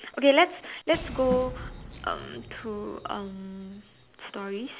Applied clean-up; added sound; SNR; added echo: none; Drum + Shatter / Boom; 13 dB; none.